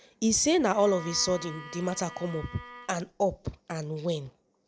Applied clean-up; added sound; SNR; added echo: none; Bowed string instrument; 16 dB; none.